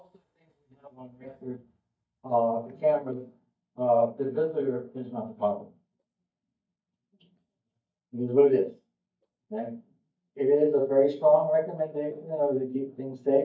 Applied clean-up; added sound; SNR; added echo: neural mask model DeepFilterNet 3.